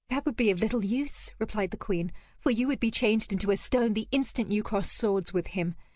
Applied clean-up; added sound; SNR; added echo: none; none; none; none.